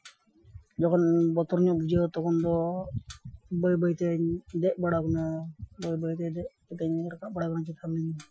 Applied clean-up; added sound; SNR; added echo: classical method Wiener filter.